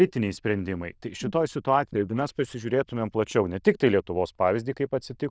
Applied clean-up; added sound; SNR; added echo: neural diffusion model UNIVERSE++.